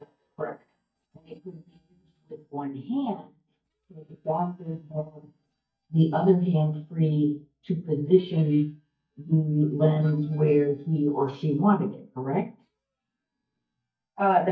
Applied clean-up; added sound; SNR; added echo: neural mask model DeepFilterNet 3.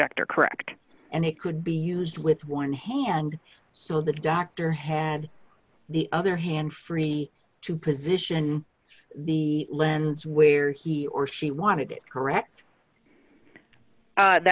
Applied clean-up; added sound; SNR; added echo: none; none; none; none.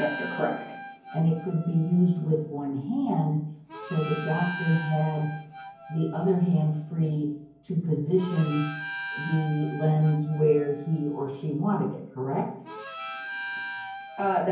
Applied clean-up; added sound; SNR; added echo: none; Harmonica; 12 dB; reverberation time 0.9 s.